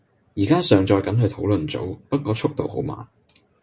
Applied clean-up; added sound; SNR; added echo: none; none; none; none.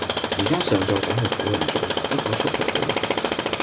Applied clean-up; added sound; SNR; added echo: none; Tools; -4 dB; none.